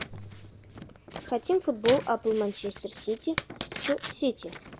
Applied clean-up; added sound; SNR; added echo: none; Tearing; 8 dB; none.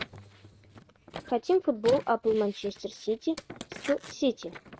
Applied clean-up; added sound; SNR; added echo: neural mask model RNNoise.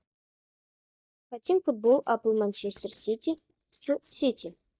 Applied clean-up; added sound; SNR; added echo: neural mask model DeepFilterNet 3.